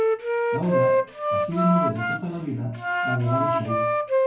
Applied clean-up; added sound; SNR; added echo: none; Wind instrument, woodwind instrument; -4 dB; reverberation time 0.6 s.